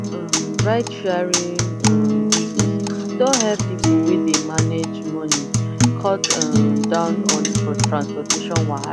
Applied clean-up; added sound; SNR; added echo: none; Acoustic guitar; -5 dB; none.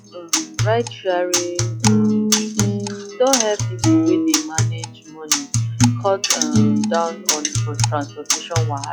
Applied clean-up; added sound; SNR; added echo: classical method log-MMSE.